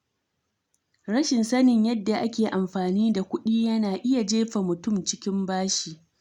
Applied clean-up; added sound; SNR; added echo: none; none; none; none.